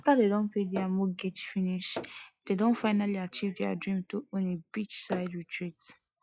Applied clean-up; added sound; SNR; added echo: classical method log-MMSE.